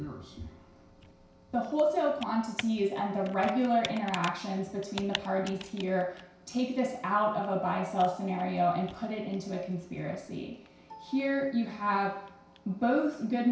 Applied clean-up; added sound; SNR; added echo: none; Computer keyboard; 17 dB; reverberation time 0.6 s.